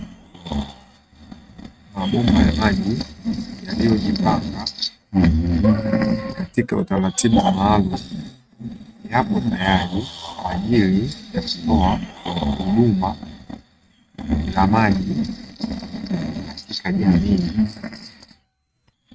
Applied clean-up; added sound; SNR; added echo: neural mask model RNNoise.